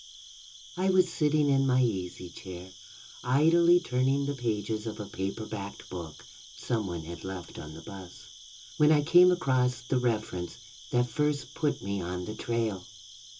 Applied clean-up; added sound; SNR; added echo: none; Cricket; 20 dB; reverberation time 0.2 s.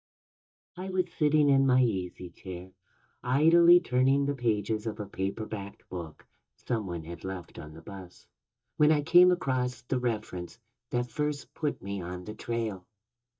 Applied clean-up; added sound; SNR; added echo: neural mask model DeepFilterNet 3.